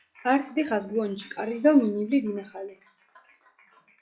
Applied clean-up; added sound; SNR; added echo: classical method log-MMSE.